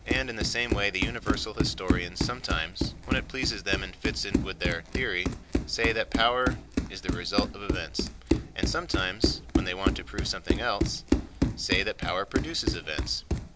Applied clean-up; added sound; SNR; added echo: none; Run; -1 dB; none.